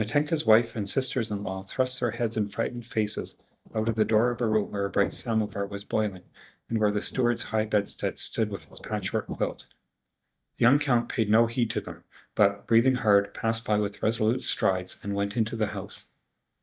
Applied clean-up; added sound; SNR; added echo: neural mask model DeepFilterNet 3.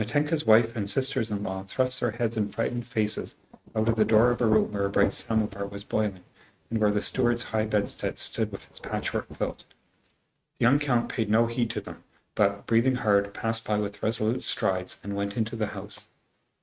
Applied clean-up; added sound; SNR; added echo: neural mask model RNNoise.